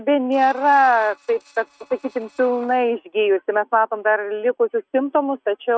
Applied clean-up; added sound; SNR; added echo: neural mask model RNNoise.